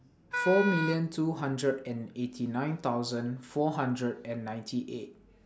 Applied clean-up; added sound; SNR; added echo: none; Wind instrument, woodwind instrument; 4 dB; none.